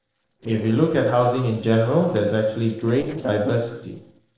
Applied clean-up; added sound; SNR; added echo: neural separator model SepFormer DNS4.